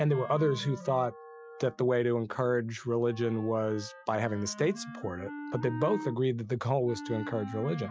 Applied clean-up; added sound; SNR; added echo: classical method Wiener filter.